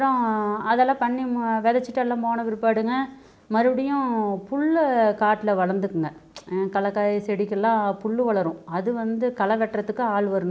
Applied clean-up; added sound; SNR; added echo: none; none; none; none.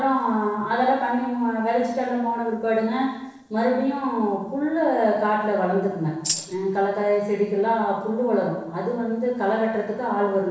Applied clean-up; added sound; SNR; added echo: neural separator model SepFormer DNS4.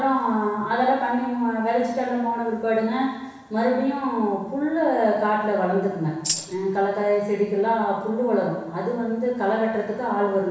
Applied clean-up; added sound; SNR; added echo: none; Tambourine; 6 dB; reverberation time 1.1 s.